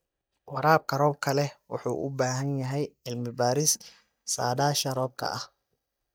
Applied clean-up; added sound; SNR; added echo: neural mask model DeepFilterNet 3.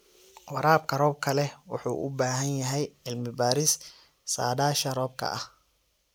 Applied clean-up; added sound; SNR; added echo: none; none; none; none.